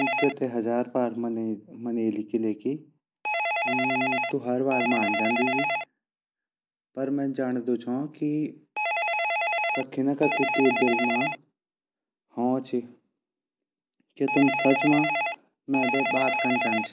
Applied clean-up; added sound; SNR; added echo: none; Telephone; 2 dB; none.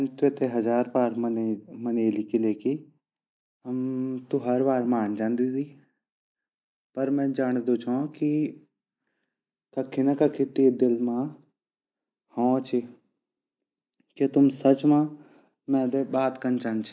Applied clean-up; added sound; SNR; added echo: none; none; none; none.